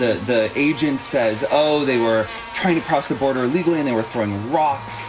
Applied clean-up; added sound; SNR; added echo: none; Buzz; 14 dB; none.